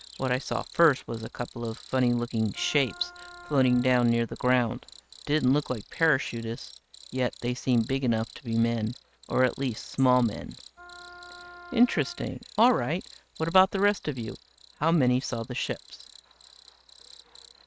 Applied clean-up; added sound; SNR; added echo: neural mask model RNNoise.